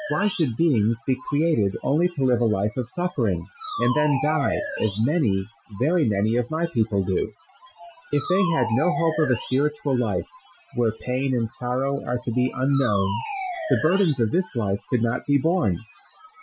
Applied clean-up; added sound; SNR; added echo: classical method Wiener filter.